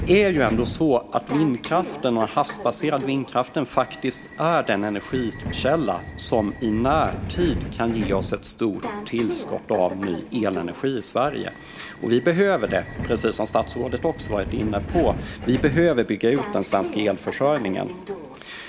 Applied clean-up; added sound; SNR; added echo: none; Subway, metro, underground; 10 dB; none.